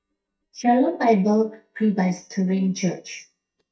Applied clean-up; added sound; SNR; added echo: neural mask model DeepFilterNet 3.